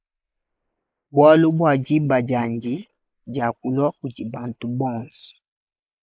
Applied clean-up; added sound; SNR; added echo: neural mask model Resemble Enhance denoiser.